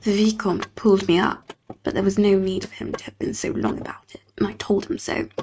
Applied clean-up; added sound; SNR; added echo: neural mask model RNNoise.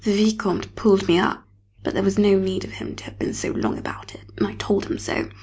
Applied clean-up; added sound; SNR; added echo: none; none; none; none.